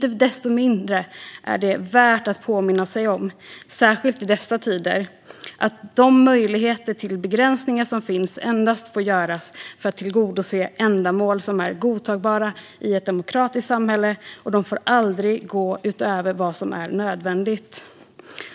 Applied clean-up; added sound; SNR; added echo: none; none; none; none.